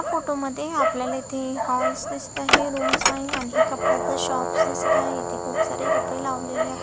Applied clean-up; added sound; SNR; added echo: none; Dog; -5 dB; none.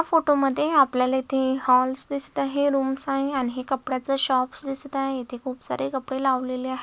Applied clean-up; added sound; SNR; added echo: none; none; none; none.